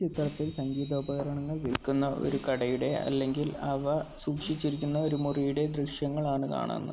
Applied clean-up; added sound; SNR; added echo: none; Bus + Fireworks; 18 dB; none.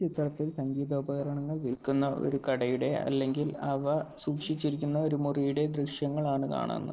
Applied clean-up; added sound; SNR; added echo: neural separator model SepFormer DNS4.